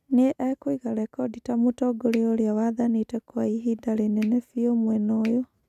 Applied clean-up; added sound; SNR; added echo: neural mask model RNNoise.